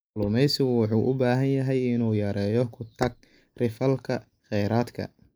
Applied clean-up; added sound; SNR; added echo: neural mask model Resemble Enhance denoiser.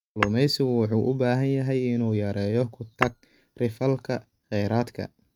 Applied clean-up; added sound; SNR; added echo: neural mask model RNNoise.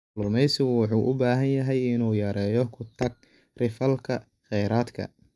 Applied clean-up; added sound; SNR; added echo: neural mask model DeepFilterNet 3.